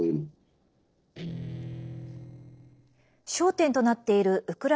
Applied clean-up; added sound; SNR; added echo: neural separator model SepFormer DNS4.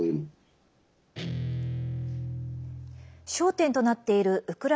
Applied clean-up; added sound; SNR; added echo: none; Guitar; 6 dB; none.